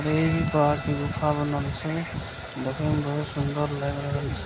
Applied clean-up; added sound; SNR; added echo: none; Chewing, mastication + Bowed string instrument; 16 dB; none.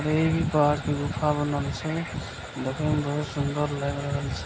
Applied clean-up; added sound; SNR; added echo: none; none; none; none.